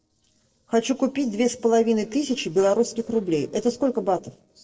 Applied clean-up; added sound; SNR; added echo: neural separator model SepFormer DNS4.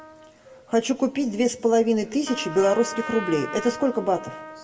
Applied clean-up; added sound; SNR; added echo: none; Trumpet; 14 dB; reverberation time 0.6 s.